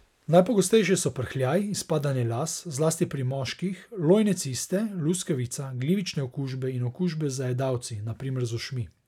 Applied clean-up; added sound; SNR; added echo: none; none; none; none.